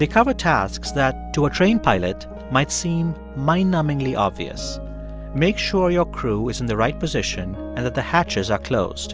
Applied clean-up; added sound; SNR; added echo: none; none; none; none.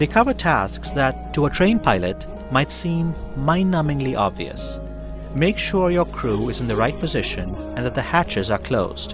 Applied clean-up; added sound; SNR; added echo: none; Race car, auto racing / Accelerating, revving, vroom; 15 dB; none.